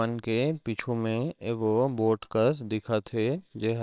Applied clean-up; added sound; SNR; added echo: neural separator model SepFormer WHAMR!.